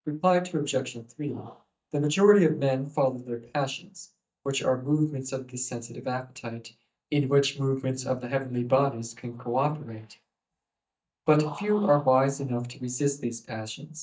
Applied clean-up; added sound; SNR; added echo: neural mask model DeepFilterNet 3.